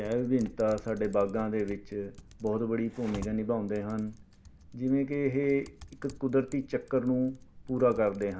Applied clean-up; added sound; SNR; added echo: none; Typing; 19 dB; none.